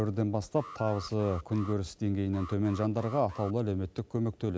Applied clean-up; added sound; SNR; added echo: none; Alarm + Wind instrument, woodwind instrument; 17 dB; none.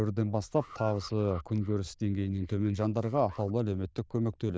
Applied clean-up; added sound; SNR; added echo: neural diffusion model UNIVERSE++.